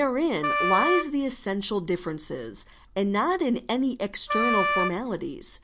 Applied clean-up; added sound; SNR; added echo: none; Wind instrument, woodwind instrument; 0 dB; none.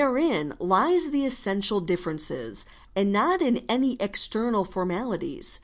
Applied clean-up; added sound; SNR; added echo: none; none; none; none.